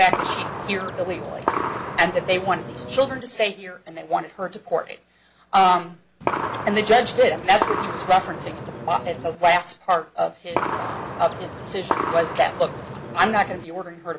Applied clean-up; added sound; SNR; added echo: none; Gunshot, gunfire; 6 dB; none.